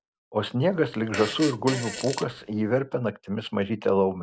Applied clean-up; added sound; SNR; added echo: none; Fart; 11 dB; none.